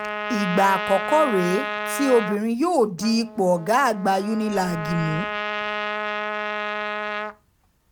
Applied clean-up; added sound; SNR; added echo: none; Trumpet; 6 dB; none.